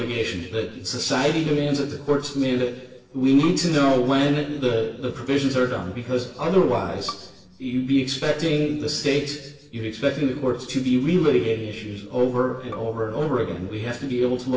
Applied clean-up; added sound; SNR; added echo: neural separator model SepFormer DNS4.